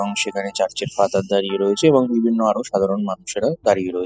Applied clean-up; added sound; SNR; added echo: classical method spectral subtraction.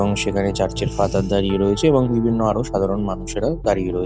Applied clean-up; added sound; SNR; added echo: none; Piano; 11 dB; none.